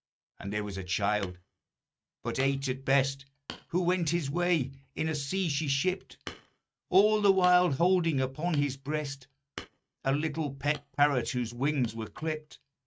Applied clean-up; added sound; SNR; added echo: neural mask model RNNoise.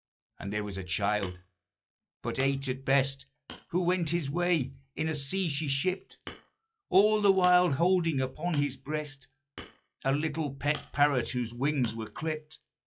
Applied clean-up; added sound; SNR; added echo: classical method log-MMSE.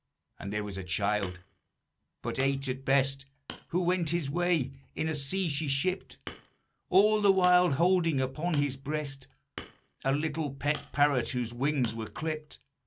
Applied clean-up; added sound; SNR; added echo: none; Hammer; 19 dB; none.